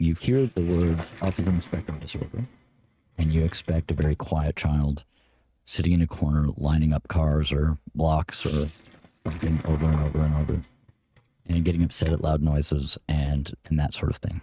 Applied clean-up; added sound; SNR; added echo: neural mask model RNNoise.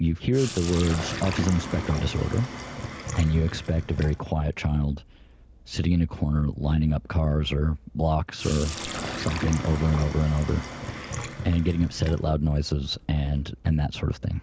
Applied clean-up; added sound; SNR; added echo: none; Sink (filling or washing); 11 dB; none.